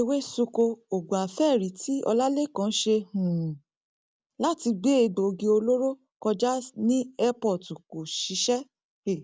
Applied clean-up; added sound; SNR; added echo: none; none; none; none.